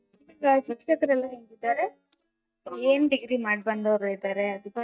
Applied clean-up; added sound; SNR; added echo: neural mask model DeepFilterNet 3.